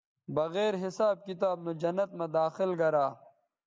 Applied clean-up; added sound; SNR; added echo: none; none; none; none.